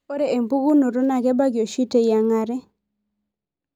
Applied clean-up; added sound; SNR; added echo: none; none; none; none.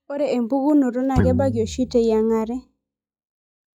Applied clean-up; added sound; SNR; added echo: classical method log-MMSE.